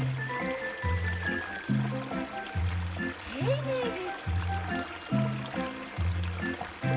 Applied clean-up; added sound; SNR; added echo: none; Stream; 11 dB; reverberation time 0.4 s.